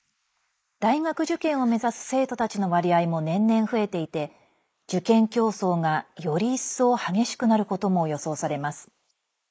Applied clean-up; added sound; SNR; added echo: neural mask model Resemble Enhance denoiser.